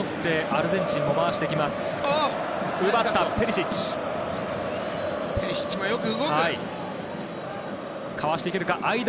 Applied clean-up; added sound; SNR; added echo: none; none; none; none.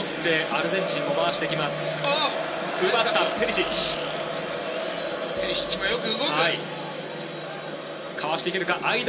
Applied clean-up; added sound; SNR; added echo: none; Fart; 15 dB; reverberation time 0.2 s.